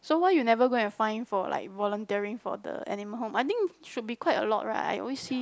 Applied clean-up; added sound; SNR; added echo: none; none; none; none.